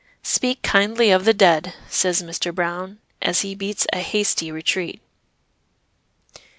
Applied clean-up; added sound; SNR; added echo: none; none; none; none.